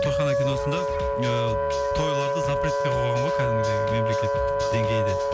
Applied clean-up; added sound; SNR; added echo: none; Wind instrument, woodwind instrument; -4 dB; none.